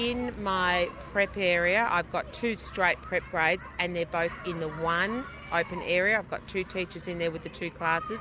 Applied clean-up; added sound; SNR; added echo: none; none; none; none.